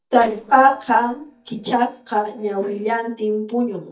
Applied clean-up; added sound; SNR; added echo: neural mask model DeepFilterNet 3.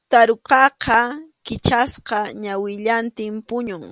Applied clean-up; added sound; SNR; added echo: none; none; none; none.